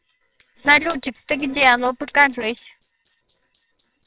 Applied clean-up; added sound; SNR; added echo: neural separator model SepFormer WHAMR!.